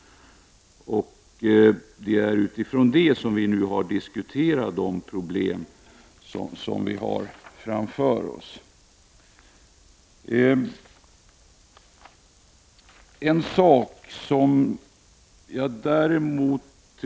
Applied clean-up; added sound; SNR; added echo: none; none; none; none.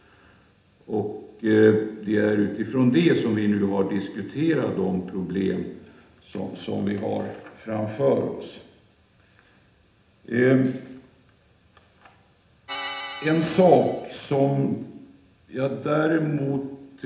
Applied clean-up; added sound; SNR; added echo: none; Organ; 13 dB; reverberation time 0.8 s.